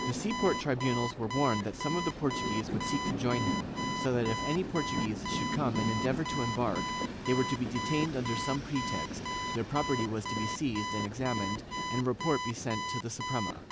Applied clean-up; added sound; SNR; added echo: none; Train + Alarm; 2 dB; none.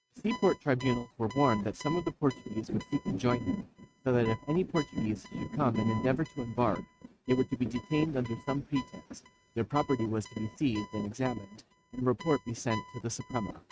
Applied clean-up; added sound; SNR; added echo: neural mask model RNNoise.